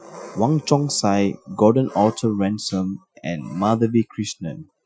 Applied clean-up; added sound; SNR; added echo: classical method Wiener filter.